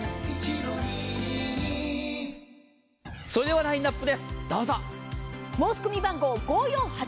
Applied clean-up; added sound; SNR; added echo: none; none; none; none.